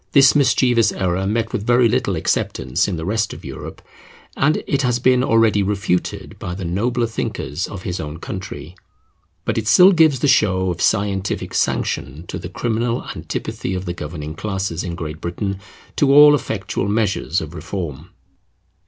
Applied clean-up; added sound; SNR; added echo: none; none; none; none.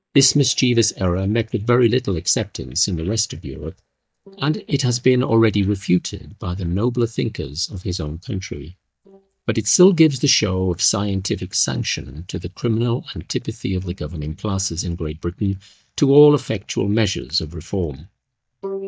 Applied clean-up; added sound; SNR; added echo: neural mask model DeepFilterNet 3.